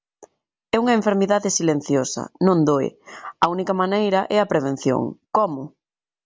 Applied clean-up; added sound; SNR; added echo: none; none; none; none.